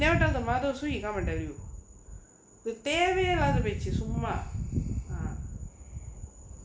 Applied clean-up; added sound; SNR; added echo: none; none; none; none.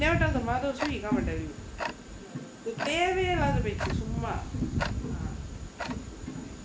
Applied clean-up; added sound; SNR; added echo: none; Tick-tock; 7 dB; none.